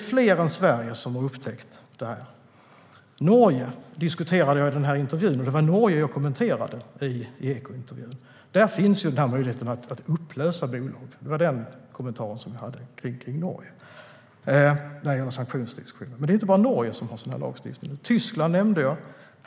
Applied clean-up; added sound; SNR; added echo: none; none; none; none.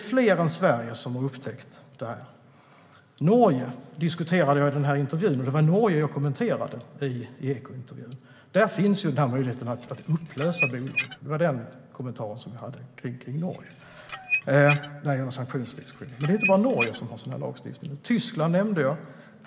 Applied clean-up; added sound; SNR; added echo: none; Squeak / Dishes, pots, and pans; -1 dB; reverberation time 1.9 s.